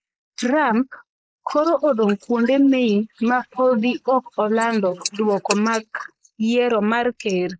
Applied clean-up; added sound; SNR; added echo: neural mask model Resemble Enhance denoiser.